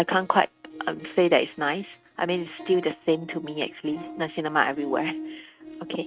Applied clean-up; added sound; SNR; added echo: neural mask model RNNoise.